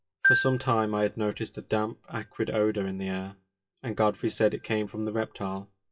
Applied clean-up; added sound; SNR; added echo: classical method WPE with log-MMSE.